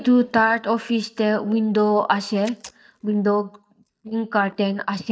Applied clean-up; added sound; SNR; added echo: neural mask model DeepFilterNet 3.